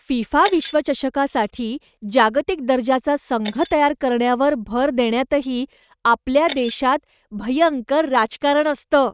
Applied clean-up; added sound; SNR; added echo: neural mask model RNNoise.